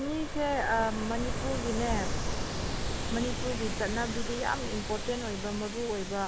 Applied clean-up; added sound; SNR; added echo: none; Ocean; 0 dB; none.